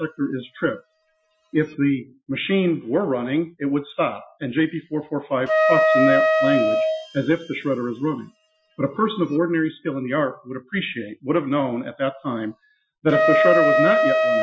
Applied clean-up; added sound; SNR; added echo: classical method Wiener filter.